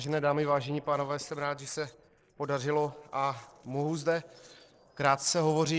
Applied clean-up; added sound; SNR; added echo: neural separator model SepFormer DNS4.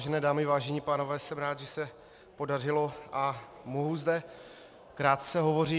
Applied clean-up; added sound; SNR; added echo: none; none; none; none.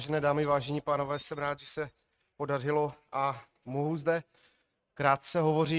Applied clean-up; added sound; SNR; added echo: neural mask model RNNoise.